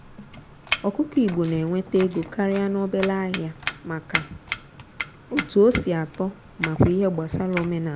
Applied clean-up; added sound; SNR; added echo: none; Domestic sounds, home sounds; 10 dB; none.